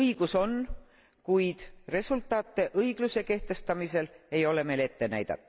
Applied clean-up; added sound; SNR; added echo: none; none; none; none.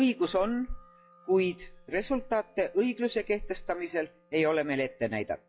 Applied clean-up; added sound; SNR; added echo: classical method log-MMSE.